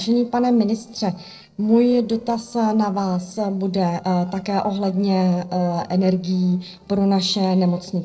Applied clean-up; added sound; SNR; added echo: neural separator model SepFormer DNS4.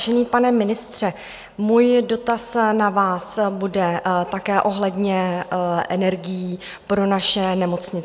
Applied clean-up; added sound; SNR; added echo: none; none; none; none.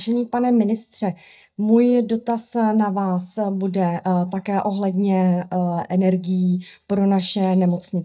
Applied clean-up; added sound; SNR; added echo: neural mask model DeepFilterNet 3.